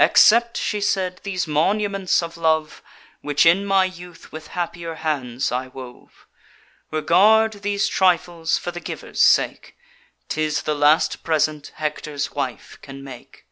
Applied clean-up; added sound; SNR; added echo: none; none; none; none.